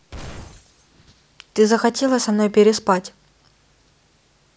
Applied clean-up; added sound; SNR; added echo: none; Glass; 17 dB; none.